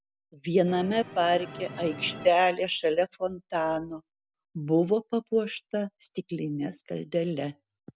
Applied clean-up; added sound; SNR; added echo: none; Musical instrument; 13 dB; none.